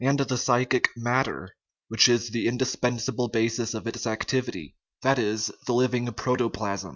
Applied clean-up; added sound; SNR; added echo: none; none; none; none.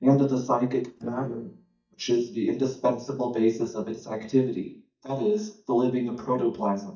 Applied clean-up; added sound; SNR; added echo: neural mask model DeepFilterNet 3.